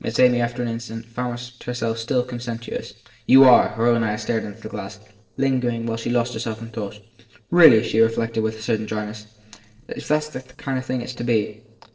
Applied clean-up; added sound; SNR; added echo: neural separator model SepFormer DNS4.